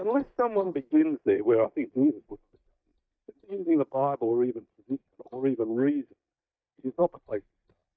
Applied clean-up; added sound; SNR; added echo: neural mask model DeepFilterNet 3.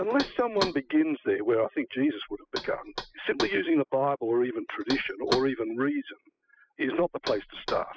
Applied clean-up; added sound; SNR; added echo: classical method spectral subtraction.